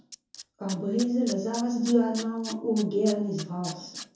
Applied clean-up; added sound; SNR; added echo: none; Tools; 15 dB; reverberation time 0.6 s.